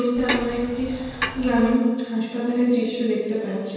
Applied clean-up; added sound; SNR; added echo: none; Clock; 5 dB; reverberation time 1.2 s.